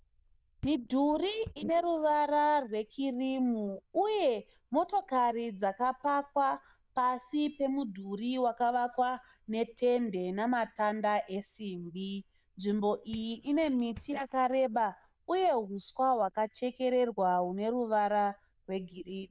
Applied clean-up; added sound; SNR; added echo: neural diffusion model UNIVERSE++.